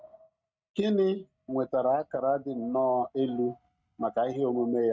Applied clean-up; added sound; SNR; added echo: neural mask model RNNoise.